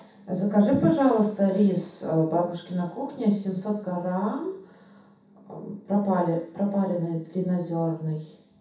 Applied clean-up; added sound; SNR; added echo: none; none; none; reverberation time 0.7 s.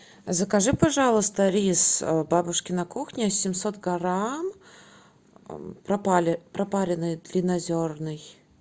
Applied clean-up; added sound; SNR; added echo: none; none; none; none.